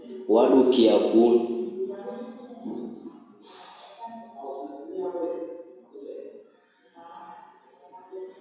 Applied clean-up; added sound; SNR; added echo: none; none; none; reverberation time 1.0 s.